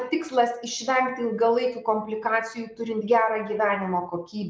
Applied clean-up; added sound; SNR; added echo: none; none; none; none.